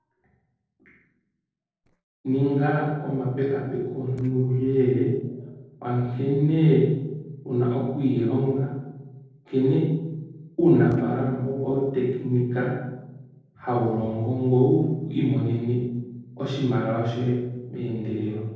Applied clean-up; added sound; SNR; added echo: neural separator model SepFormer DNS4.